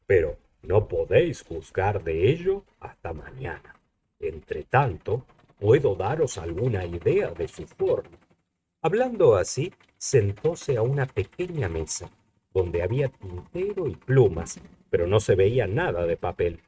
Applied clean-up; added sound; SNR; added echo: neural mask model RNNoise.